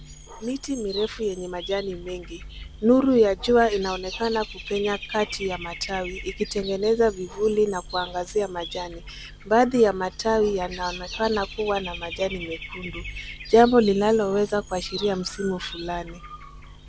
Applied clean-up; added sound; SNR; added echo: none; Bird / Dog; 15 dB; none.